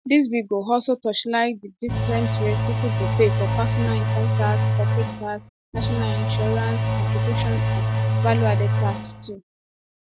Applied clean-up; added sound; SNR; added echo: none; Engine / Domestic sounds, home sounds; -5 dB; none.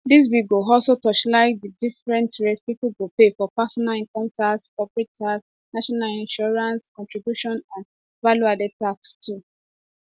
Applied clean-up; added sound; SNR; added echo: none; none; none; none.